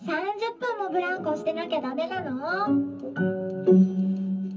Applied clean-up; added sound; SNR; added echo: none; none; none; reverberation time 0.4 s.